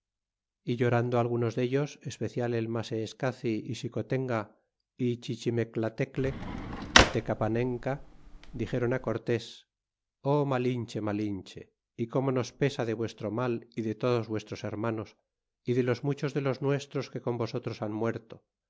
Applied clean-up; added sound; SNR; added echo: none; Drawer open or close; -1 dB; none.